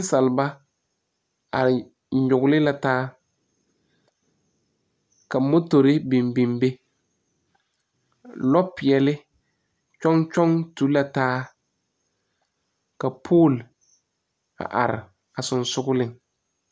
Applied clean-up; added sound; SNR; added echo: none; none; none; none.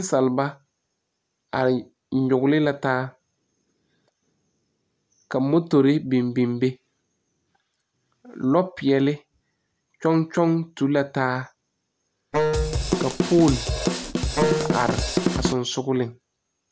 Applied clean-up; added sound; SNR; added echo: none; Wind instrument, woodwind instrument + Drum / Drum kit; -1 dB; none.